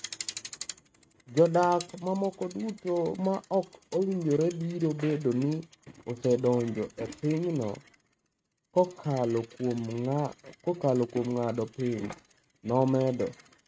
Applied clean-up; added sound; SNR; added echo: neural mask model RNNoise.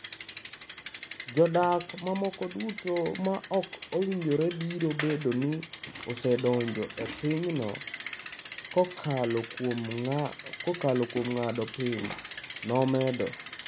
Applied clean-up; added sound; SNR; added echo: none; Bicycle; 6 dB; none.